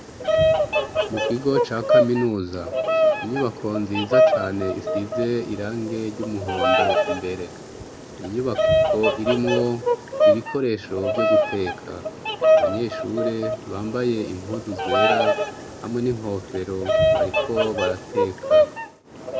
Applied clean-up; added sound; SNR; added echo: none; Bird vocalization, bird call, bird song; -5 dB; none.